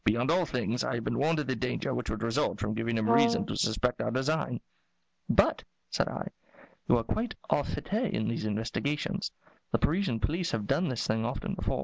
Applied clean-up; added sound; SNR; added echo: none; Brass instrument; -1 dB; none.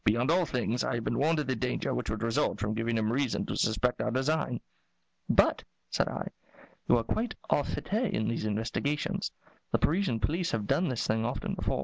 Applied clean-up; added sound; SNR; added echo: none; none; none; none.